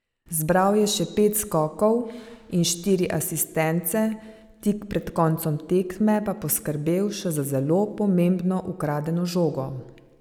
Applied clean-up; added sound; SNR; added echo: none; none; none; none.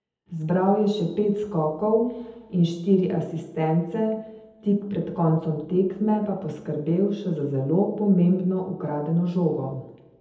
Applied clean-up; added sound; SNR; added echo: none; none; none; reverberation time 0.7 s.